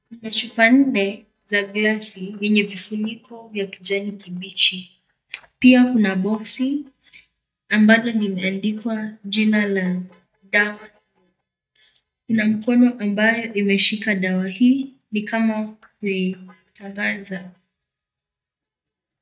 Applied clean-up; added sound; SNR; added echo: neural mask model DeepFilterNet 3.